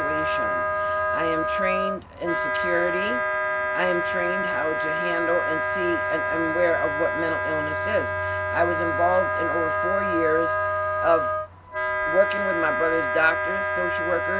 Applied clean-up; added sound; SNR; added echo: none; Wind instrument, woodwind instrument; -2 dB; none.